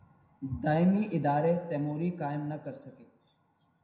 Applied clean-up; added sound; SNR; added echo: none; none; none; reverberation time 0.7 s.